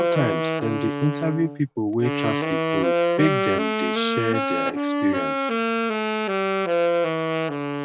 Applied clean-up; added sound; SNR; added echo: none; Wind instrument, woodwind instrument; -3 dB; none.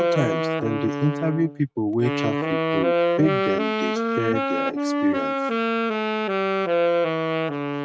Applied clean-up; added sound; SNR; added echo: neural mask model RNNoise.